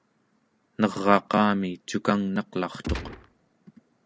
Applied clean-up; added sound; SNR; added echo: none; Gunshot, gunfire; 7 dB; none.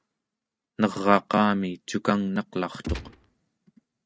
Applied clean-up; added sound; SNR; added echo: neural mask model RNNoise.